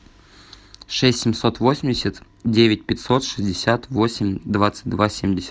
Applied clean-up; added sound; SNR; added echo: none; none; none; none.